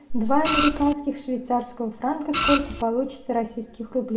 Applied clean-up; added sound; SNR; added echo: none; Printer; -4 dB; reverberation time 0.5 s.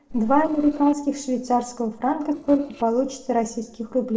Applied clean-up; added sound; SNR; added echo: neural separator model SepFormer DNS4.